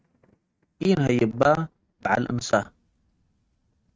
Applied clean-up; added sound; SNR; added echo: neural mask model RNNoise.